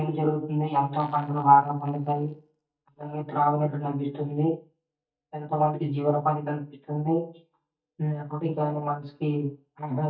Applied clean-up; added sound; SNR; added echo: neural mask model DeepFilterNet 3.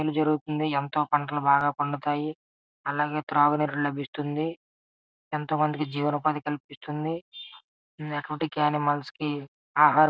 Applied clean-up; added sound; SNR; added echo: none; none; none; none.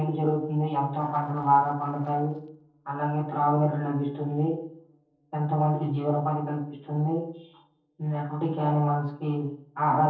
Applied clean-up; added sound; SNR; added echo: neural separator model SepFormer DNS4.